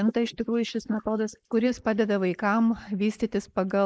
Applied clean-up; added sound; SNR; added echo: neural mask model Resemble Enhance denoiser.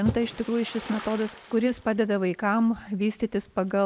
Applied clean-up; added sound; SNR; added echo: none; Splash, splatter; 14 dB; none.